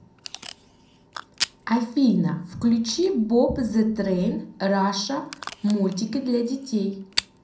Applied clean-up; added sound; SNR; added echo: none; Packing tape, duct tape / Tearing; 14 dB; reverberation time 0.6 s.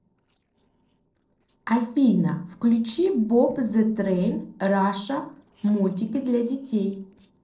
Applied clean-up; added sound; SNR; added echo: neural separator model SepFormer DNS4.